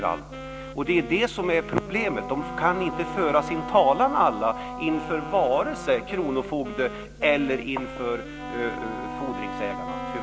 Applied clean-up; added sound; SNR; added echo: none; Wind instrument, woodwind instrument + Wind instrument, woodwind instrument; 9 dB; none.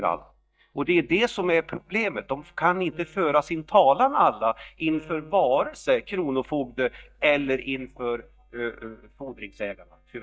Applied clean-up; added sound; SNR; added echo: neural mask model DeepFilterNet 3.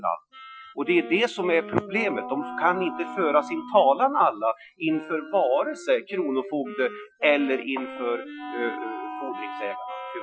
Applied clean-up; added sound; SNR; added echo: classical method Wiener filter.